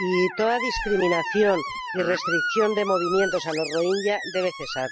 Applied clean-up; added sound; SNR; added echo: classical method spectral subtraction.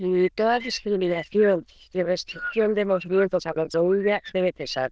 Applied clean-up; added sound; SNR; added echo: neural diffusion model UNIVERSE++.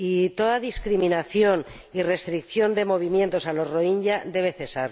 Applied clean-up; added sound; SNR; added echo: none; none; none; none.